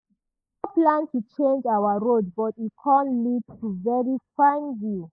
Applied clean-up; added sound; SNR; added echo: neural mask model Resemble Enhance denoiser.